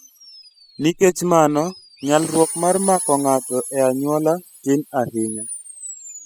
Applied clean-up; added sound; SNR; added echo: classical method spectral subtraction.